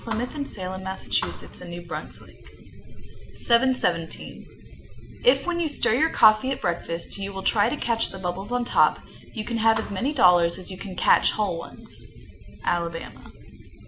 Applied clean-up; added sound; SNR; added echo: none; Thump, thud; 13 dB; none.